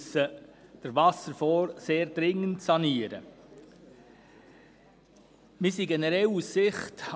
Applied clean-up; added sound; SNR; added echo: none; none; none; none.